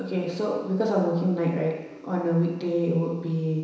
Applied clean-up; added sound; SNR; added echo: none; none; none; reverberation time 1.0 s.